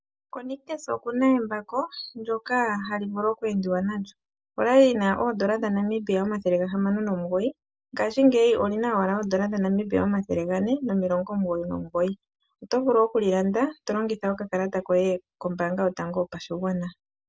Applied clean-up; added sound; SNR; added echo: none; none; none; none.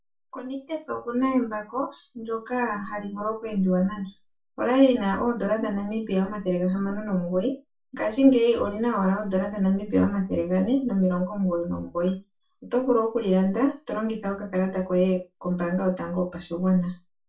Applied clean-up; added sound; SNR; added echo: none; none; none; reverberation time 0.2 s.